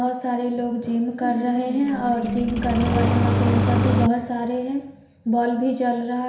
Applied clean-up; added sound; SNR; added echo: none; Engine starting; -1 dB; reverberation time 0.7 s.